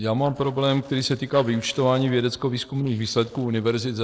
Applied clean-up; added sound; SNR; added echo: neural separator model SepFormer DNS4.